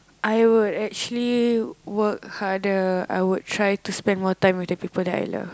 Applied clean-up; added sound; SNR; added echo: none; none; none; none.